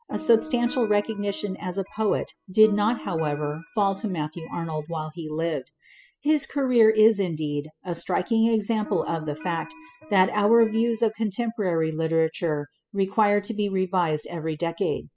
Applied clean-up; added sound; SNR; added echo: classical method spectral subtraction.